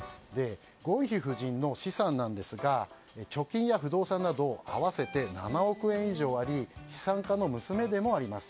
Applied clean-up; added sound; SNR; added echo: none; none; none; none.